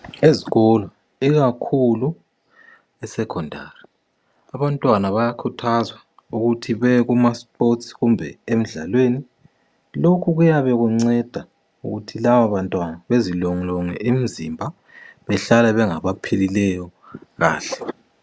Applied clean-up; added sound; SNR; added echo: none; none; none; none.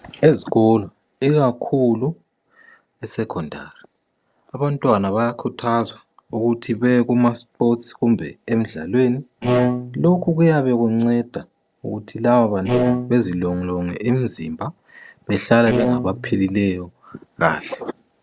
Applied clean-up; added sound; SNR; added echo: neural separator model SepFormer DNS4.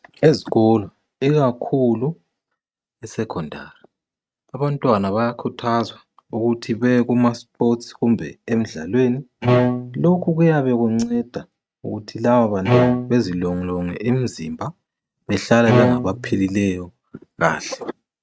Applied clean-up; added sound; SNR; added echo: neural mask model RNNoise.